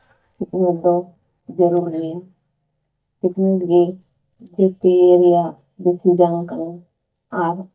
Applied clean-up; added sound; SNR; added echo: neural mask model DeepFilterNet 3.